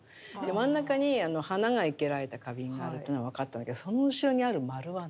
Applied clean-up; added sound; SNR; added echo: none; none; none; none.